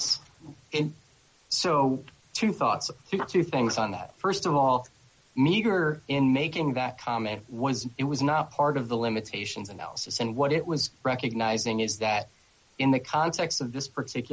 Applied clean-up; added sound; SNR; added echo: none; none; none; none.